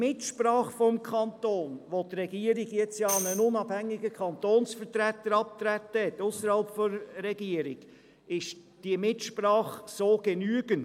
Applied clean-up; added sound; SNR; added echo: none; Tambourine; 9 dB; none.